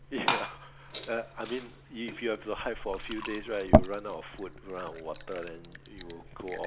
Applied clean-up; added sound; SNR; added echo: none; Liquid; -4 dB; none.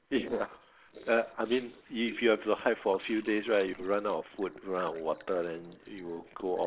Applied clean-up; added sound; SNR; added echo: neural separator model SepFormer DNS4.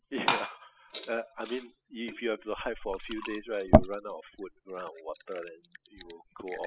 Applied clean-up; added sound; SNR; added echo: classical method spectral subtraction.